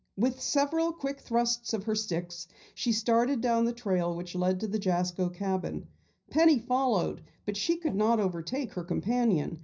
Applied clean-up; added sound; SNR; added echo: none; Whoosh, swoosh, swish; 18 dB; reverberation time 0.4 s.